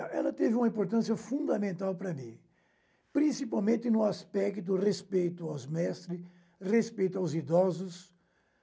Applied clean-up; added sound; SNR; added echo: none; none; none; none.